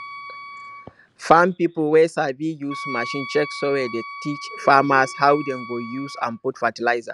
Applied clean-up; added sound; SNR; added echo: none; Wind instrument, woodwind instrument; 15 dB; none.